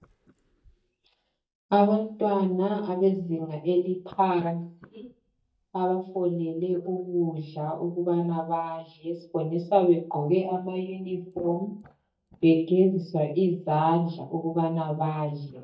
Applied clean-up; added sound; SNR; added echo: neural mask model DeepFilterNet 3.